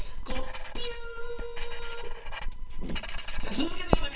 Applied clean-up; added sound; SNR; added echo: neural separator model SepFormer WHAMR!.